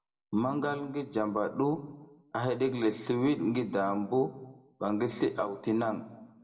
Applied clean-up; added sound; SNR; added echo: none; none; none; reverberation time 0.8 s.